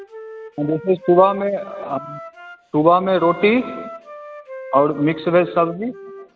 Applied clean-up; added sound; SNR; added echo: none; Wind instrument, woodwind instrument; 17 dB; none.